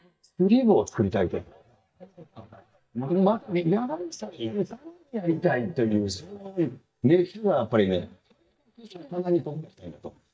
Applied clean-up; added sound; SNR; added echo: neural mask model DeepFilterNet 3.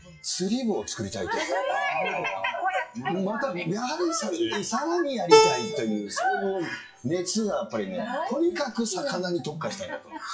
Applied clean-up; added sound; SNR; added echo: classical method WPE with log-MMSE.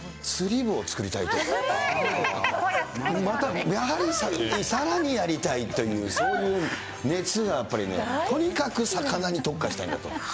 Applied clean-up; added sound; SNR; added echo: none; none; none; none.